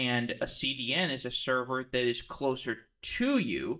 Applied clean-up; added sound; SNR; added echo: neural mask model DeepFilterNet 3.